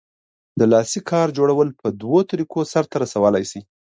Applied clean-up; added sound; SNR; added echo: none; none; none; none.